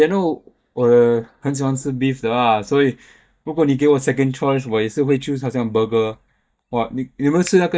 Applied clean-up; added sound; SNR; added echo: neural mask model DeepFilterNet 3.